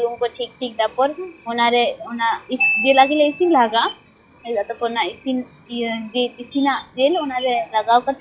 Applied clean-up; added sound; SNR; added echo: classical method log-MMSE.